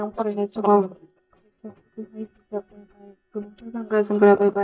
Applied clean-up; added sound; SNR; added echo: neural mask model DeepFilterNet 3.